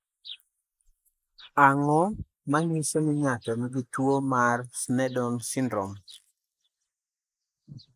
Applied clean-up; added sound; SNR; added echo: neural mask model Resemble Enhance denoiser.